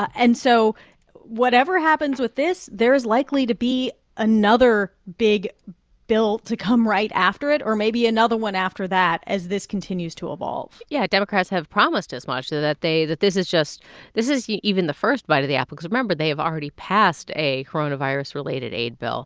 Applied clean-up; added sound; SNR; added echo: none; none; none; none.